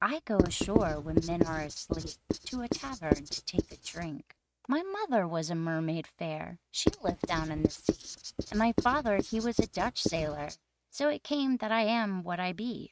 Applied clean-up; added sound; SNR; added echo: neural mask model RNNoise.